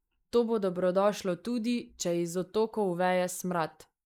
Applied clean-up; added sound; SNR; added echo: neural mask model Resemble Enhance denoiser.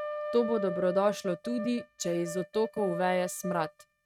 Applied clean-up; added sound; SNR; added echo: neural mask model RNNoise.